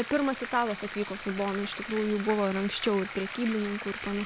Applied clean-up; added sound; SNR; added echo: none; Bathtub (filling or washing); 10 dB; none.